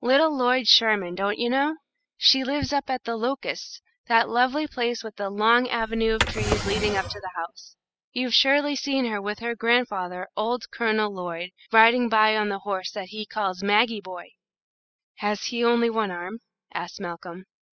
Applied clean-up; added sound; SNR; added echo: classical method spectral subtraction.